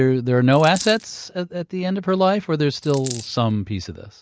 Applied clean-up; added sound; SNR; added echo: none; Coin (dropping); 15 dB; none.